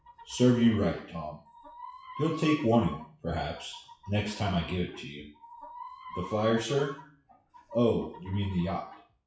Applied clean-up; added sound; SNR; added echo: classical method WPE with log-MMSE.